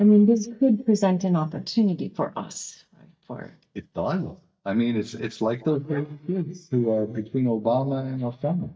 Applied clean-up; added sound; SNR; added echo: neural mask model DeepFilterNet 3.